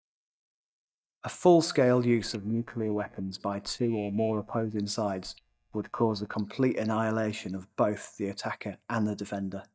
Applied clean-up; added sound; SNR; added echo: neural mask model DeepFilterNet 3.